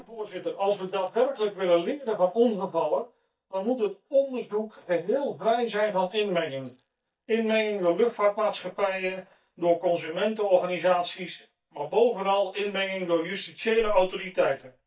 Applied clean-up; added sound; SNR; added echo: neural mask model DeepFilterNet 3.